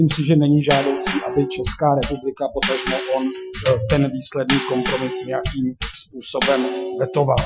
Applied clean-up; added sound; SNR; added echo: classical method Wiener filter.